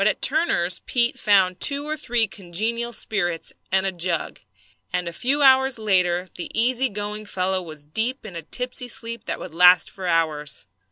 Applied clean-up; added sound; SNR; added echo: none; none; none; none.